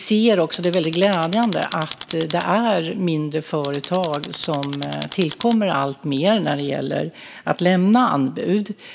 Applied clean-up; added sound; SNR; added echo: none; Tools; 15 dB; none.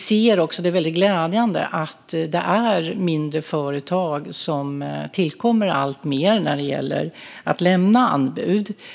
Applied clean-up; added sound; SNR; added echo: none; none; none; none.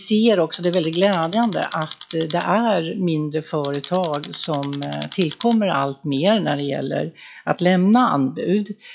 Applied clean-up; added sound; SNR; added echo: classical method log-MMSE.